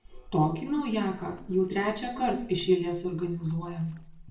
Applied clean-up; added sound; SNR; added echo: none; Splash, splatter; 19 dB; reverberation time 0.7 s.